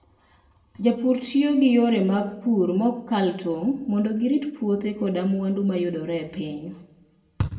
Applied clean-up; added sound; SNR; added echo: none; none; none; reverberation time 0.6 s.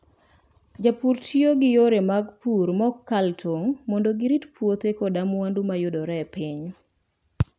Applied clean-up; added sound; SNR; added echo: none; none; none; none.